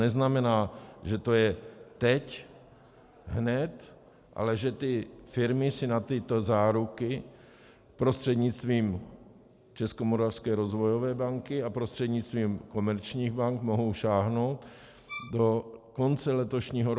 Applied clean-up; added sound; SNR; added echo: none; Bowed string instrument; 15 dB; none.